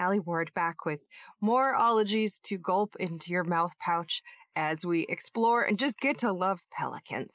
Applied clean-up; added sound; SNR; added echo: none; none; none; none.